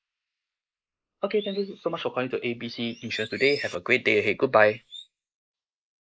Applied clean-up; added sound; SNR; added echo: neural mask model Resemble Enhance denoiser.